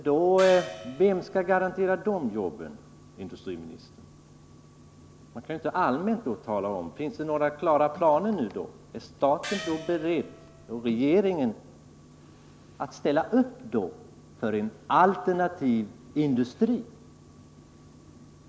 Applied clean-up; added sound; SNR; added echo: none; Gong; 13 dB; none.